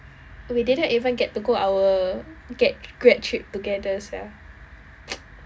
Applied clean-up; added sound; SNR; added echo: none; none; none; none.